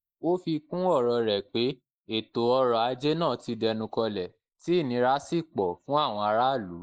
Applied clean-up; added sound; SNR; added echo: neural mask model Resemble Enhance denoiser.